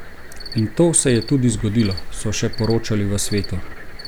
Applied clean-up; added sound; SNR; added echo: none; Cricket; 16 dB; none.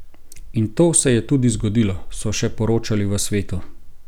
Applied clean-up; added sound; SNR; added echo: none; none; none; none.